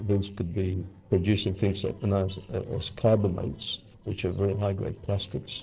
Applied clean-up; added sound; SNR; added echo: neural separator model SepFormer DNS4.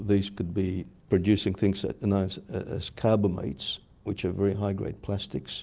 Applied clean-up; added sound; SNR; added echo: none; none; none; none.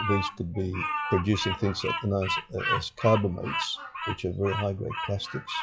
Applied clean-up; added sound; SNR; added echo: classical method WPE with log-MMSE.